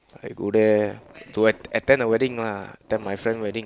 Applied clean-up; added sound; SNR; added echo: none; none; none; none.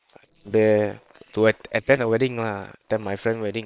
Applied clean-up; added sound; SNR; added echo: neural separator model SepFormer WHAM!.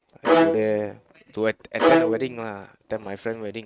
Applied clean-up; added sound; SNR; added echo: neural mask model RNNoise.